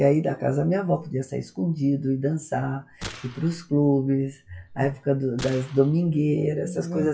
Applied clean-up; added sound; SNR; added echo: classical method WPE with log-MMSE.